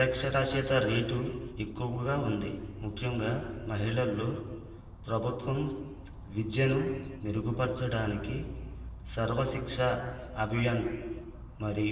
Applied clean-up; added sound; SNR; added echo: none; Insect; 12 dB; reverberation time 1.3 s.